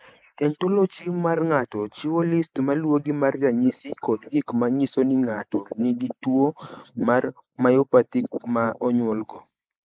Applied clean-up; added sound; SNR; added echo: neural mask model Resemble Enhance denoiser.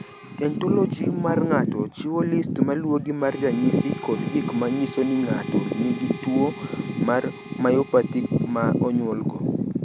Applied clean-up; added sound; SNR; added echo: none; Harmonica; 18 dB; none.